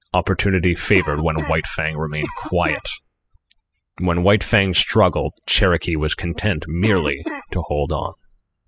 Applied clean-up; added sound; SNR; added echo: classical method spectral subtraction.